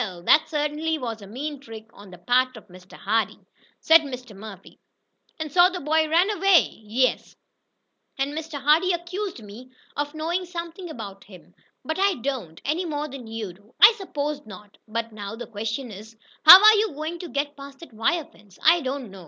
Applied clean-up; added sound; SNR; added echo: none; none; none; none.